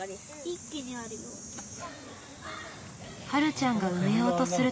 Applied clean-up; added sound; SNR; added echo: none; none; none; none.